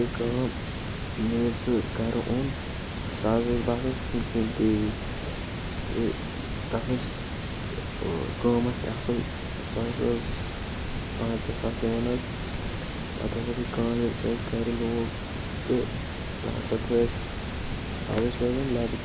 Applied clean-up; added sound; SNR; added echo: none; Water; 2 dB; none.